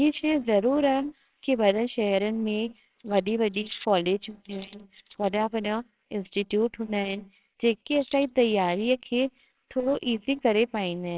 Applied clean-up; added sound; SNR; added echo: neural separator model SepFormer WHAMR!.